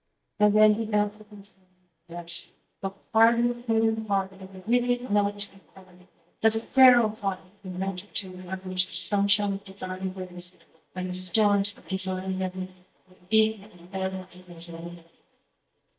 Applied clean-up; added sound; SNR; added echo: neural mask model DeepFilterNet 3.